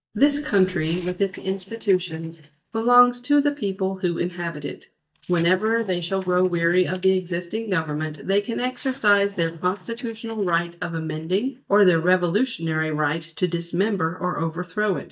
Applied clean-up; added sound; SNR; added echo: neural mask model DeepFilterNet 3.